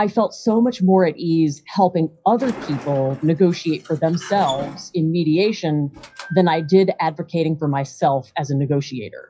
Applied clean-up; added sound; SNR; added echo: classical method WPE with log-MMSE.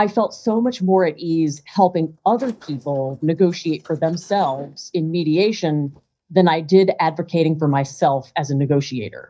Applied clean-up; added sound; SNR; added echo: neural mask model DeepFilterNet 3.